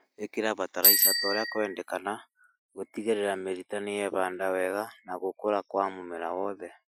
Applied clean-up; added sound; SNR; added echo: classical method Wiener filter.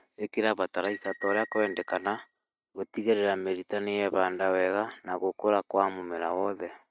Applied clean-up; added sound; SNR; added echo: neural mask model RNNoise.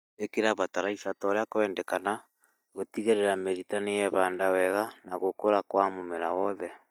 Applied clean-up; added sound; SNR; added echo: neural mask model DeepFilterNet 3.